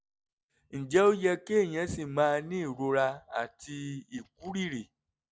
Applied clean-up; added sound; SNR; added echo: none; none; none; none.